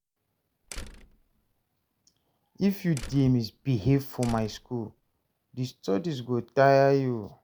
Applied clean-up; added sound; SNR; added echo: none; Slam; 16 dB; none.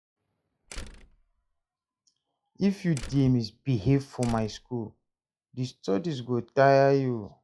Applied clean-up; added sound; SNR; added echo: classical method log-MMSE.